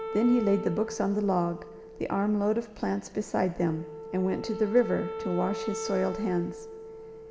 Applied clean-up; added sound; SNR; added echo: none; Wind instrument, woodwind instrument; 10 dB; reverberation time 1.3 s.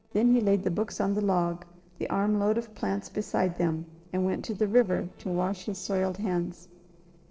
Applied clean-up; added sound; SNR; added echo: neural separator model SepFormer DNS4.